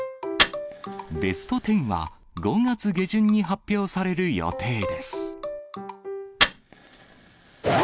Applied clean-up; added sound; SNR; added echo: none; Fire; 5 dB; none.